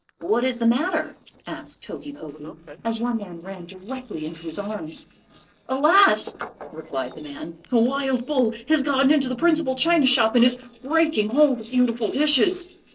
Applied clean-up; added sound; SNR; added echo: neural separator model SepFormer DNS4.